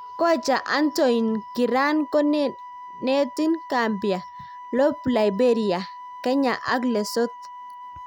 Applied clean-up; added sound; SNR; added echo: none; Wind instrument, woodwind instrument; 16 dB; none.